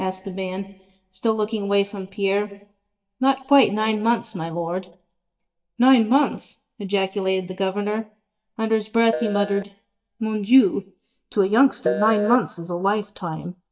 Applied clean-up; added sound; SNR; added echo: neural mask model DeepFilterNet 3.